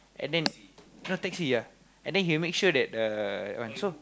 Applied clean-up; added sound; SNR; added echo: none; none; none; none.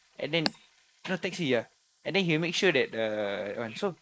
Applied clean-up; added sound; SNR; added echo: neural mask model Resemble Enhance denoiser.